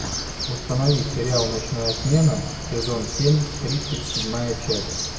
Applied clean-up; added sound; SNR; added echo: none; Bird; 6 dB; reverberation time 1.1 s.